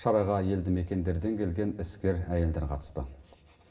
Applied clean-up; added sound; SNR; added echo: none; none; none; reverberation time 1.4 s.